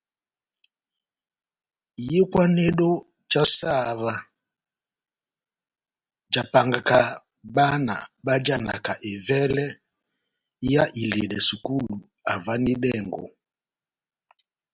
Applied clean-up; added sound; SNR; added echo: none; none; none; none.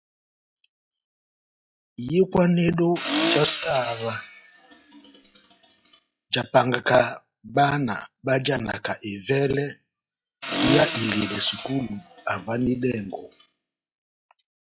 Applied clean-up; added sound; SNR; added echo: classical method log-MMSE.